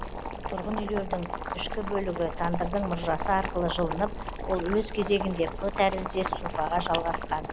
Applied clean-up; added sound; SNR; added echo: none; Boiling; 4 dB; none.